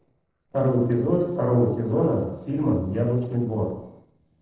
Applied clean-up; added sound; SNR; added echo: neural separator model SepFormer DNS4.